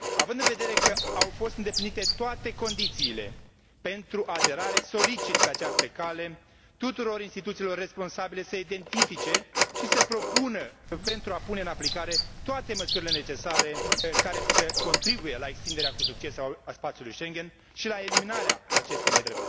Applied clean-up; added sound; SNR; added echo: none; Bird + Telephone; -4 dB; none.